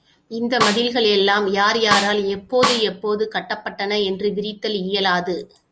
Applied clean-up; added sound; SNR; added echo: none; Snare drum; 3 dB; none.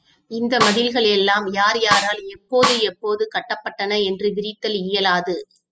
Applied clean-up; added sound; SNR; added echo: classical method spectral subtraction.